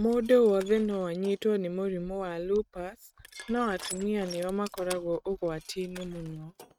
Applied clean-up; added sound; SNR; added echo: neural mask model RNNoise.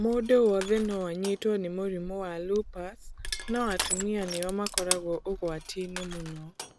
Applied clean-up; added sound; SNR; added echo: none; Crushing; 8 dB; none.